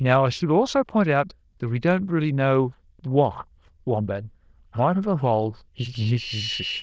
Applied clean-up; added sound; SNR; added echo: neural diffusion model UNIVERSE++.